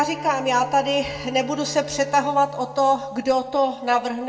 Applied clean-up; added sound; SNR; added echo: none; Bowed string instrument; 18 dB; reverberation time 1.3 s.